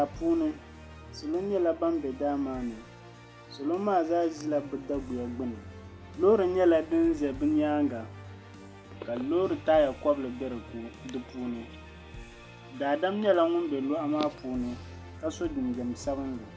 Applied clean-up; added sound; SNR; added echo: none; Musical instrument; 16 dB; none.